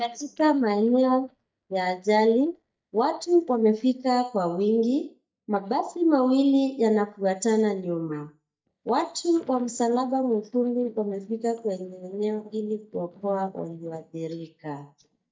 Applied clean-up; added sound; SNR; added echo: neural mask model DeepFilterNet 3.